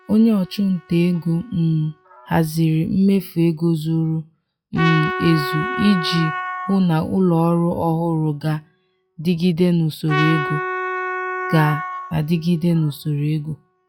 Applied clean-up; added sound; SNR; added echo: classical method log-MMSE.